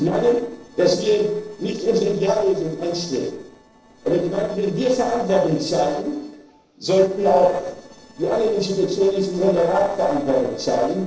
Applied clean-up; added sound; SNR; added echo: neural separator model SepFormer DNS4.